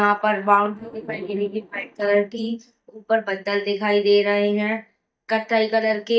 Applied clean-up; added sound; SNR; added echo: neural mask model DeepFilterNet 3.